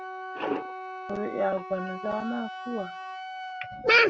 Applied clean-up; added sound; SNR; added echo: none; Wind instrument, woodwind instrument; 9 dB; none.